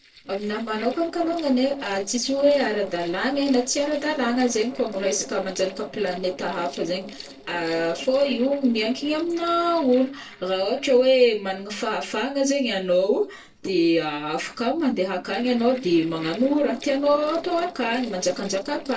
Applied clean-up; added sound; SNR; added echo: neural separator model SepFormer DNS4.